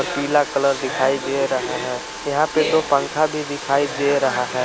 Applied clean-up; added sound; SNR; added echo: none; Domestic sounds, home sounds; 7 dB; none.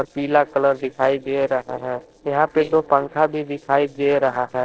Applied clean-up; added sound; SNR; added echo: neural separator model SepFormer DNS4.